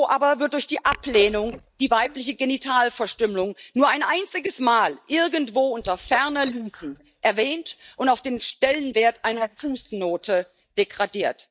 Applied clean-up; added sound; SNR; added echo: neural mask model DeepFilterNet 3.